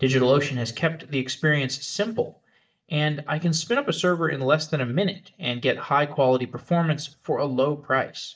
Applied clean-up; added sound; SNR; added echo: neural mask model DeepFilterNet 3.